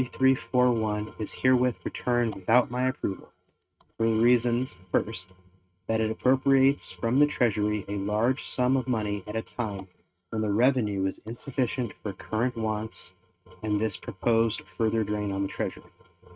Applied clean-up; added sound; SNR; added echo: neural mask model RNNoise.